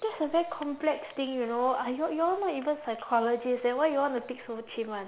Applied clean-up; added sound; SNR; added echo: none; none; none; none.